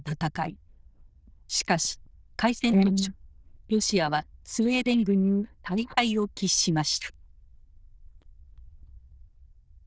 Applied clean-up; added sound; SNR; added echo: neural diffusion model UNIVERSE++.